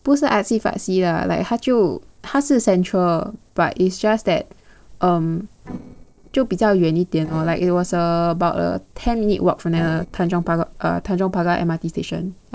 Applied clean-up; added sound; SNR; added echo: neural separator model SepFormer DNS4.